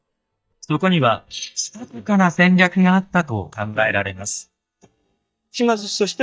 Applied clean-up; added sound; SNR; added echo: neural mask model DeepFilterNet 3.